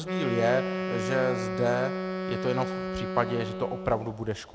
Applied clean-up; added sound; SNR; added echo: none; Wind instrument, woodwind instrument; 3 dB; none.